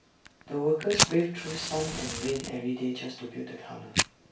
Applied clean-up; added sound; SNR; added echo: none; Fire; 2 dB; reverberation time 0.3 s.